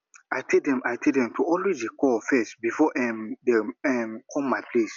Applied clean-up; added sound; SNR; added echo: none; none; none; none.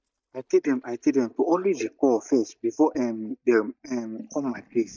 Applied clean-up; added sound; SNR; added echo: neural mask model DeepFilterNet 3.